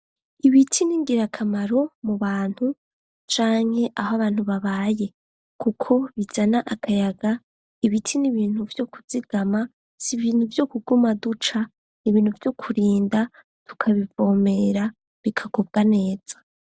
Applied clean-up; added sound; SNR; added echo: none; none; none; none.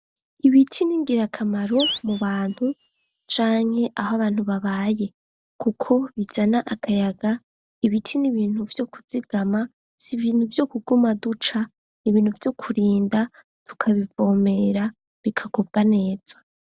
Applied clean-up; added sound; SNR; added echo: none; Animal; 11 dB; none.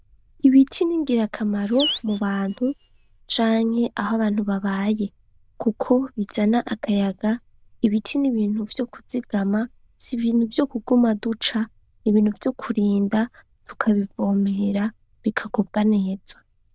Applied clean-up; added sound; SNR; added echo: neural diffusion model UNIVERSE++.